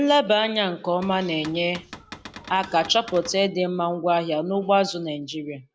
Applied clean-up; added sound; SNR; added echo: none; Cupboard open or close / Door; 18 dB; none.